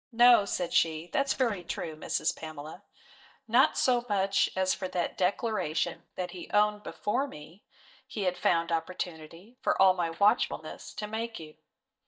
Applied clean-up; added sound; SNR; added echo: neural mask model DeepFilterNet 3.